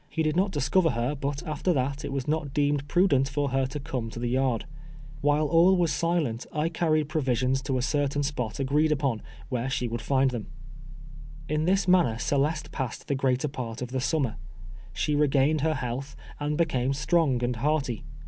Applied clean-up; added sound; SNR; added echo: none; Growling; 10 dB; none.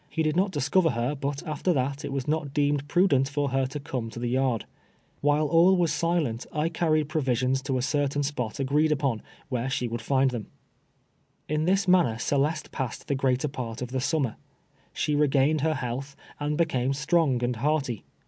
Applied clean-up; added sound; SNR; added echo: none; none; none; none.